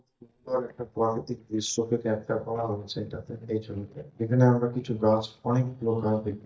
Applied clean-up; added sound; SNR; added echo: neural mask model DeepFilterNet 3.